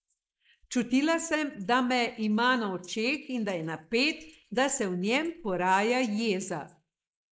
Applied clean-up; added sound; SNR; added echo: neural mask model Resemble Enhance denoiser.